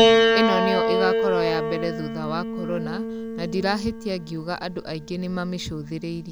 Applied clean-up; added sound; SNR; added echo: none; Piano; -4 dB; none.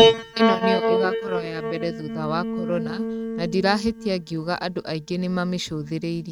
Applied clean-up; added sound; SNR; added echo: neural mask model RNNoise.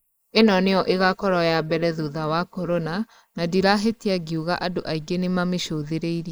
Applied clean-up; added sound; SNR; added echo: neural mask model Resemble Enhance denoiser.